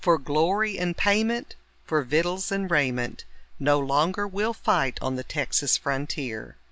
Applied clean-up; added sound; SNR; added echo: none; none; none; none.